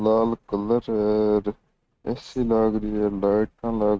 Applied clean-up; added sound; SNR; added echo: neural mask model RNNoise.